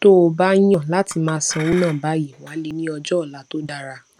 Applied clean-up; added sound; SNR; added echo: none; Chink, clink; 19 dB; none.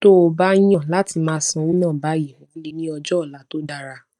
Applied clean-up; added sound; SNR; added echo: neural mask model DeepFilterNet 3.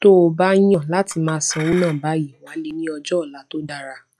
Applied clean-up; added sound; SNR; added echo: classical method log-MMSE.